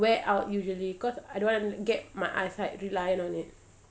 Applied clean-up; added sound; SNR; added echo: none; none; none; none.